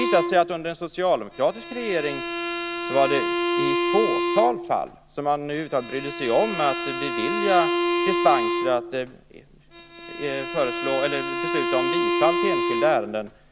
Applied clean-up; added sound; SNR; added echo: none; Bowed string instrument; 2 dB; none.